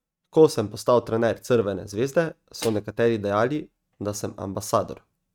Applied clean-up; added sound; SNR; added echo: neural mask model RNNoise.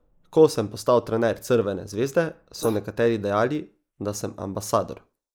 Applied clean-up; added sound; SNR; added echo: neural mask model Resemble Enhance denoiser.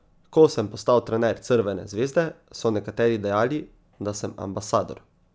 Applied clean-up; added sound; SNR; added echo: none; none; none; none.